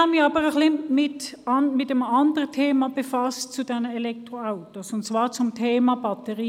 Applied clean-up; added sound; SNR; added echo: none; none; none; none.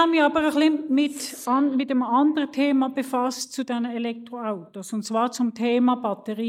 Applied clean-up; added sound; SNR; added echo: neural mask model DeepFilterNet 3.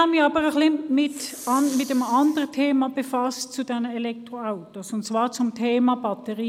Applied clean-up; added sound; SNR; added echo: none; Respiratory sounds; 19 dB; none.